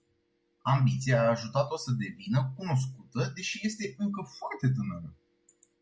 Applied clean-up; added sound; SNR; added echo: none; none; none; none.